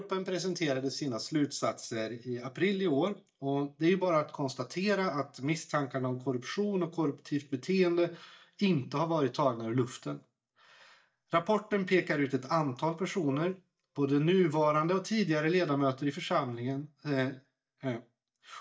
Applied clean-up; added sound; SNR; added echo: neural mask model DeepFilterNet 3.